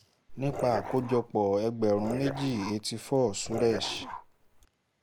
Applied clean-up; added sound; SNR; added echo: none; Dog; 10 dB; none.